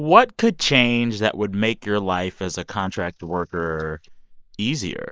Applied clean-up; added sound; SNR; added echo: neural mask model Resemble Enhance denoiser.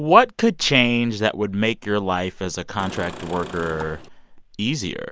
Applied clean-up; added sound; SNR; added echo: none; Engine / Car; 14 dB; none.